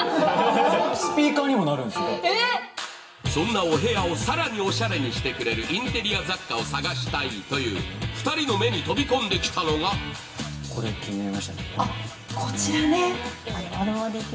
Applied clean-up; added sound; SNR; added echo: none; none; none; reverberation time 0.7 s.